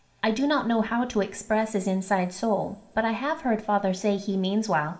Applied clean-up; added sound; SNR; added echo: none; none; none; reverberation time 1.2 s.